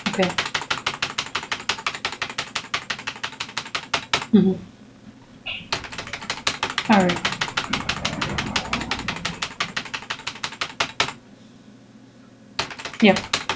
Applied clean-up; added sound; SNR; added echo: none; Computer keyboard; 1 dB; none.